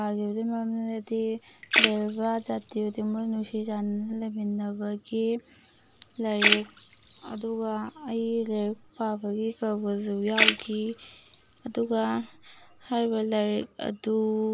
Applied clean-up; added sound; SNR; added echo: none; Splash, splatter; 2 dB; none.